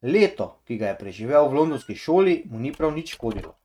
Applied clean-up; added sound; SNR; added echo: neural mask model RNNoise.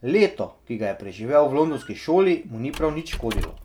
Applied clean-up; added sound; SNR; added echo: none; Squeak; 13 dB; none.